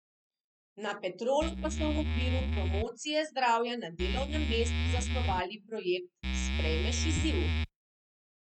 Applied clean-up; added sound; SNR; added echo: neural mask model RNNoise.